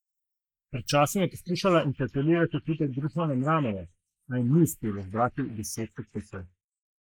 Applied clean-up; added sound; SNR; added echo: neural mask model Resemble Enhance denoiser.